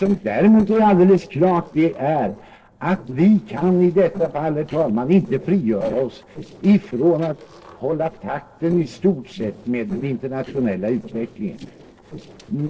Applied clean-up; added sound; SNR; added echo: neural separator model SepFormer DNS4.